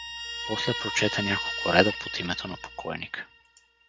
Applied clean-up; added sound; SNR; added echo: none; Guitar; 5 dB; none.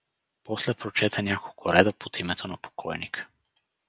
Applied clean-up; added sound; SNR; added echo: none; none; none; none.